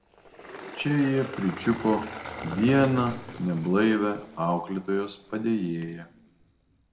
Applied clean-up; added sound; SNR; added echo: none; Engine; 14 dB; reverberation time 0.5 s.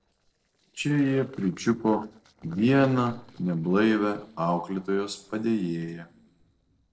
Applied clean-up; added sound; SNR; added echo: neural separator model SepFormer DNS4.